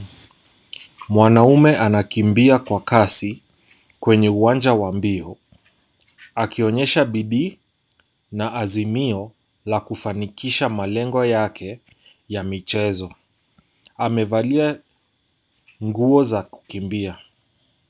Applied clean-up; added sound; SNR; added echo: none; none; none; none.